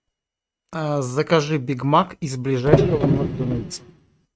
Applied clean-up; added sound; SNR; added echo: neural mask model RNNoise.